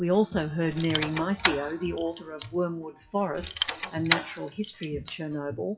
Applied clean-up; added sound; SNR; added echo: classical method WPE with log-MMSE.